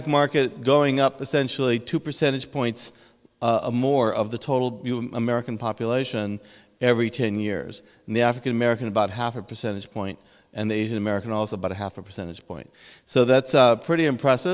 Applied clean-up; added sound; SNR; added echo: none; none; none; none.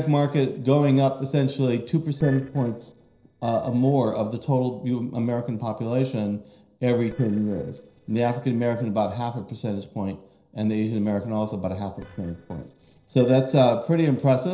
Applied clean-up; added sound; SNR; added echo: neural separator model SepFormer DNS4.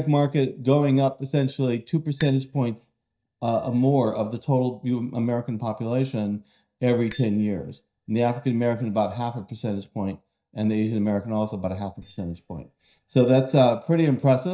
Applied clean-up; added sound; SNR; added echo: neural mask model DeepFilterNet 3.